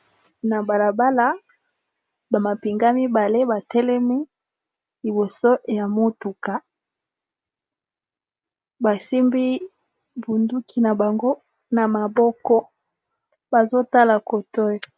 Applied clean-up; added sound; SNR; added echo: none; none; none; none.